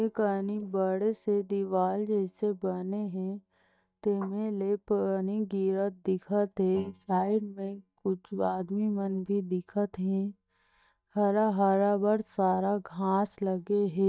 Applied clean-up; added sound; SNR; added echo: neural mask model DeepFilterNet 3.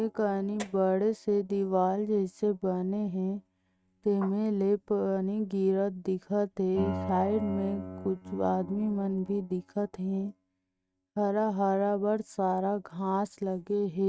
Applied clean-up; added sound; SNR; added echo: neural mask model RNNoise.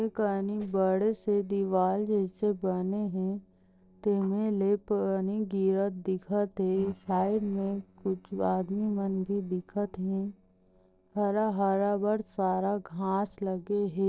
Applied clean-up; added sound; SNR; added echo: neural separator model SepFormer DNS4.